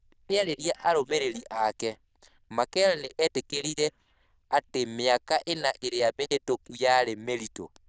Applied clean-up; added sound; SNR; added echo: neural diffusion model UNIVERSE++.